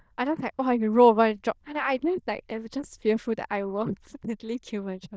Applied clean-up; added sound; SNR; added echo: neural diffusion model UNIVERSE++.